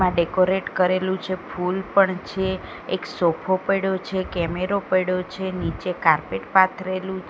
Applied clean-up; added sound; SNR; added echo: none; none; none; none.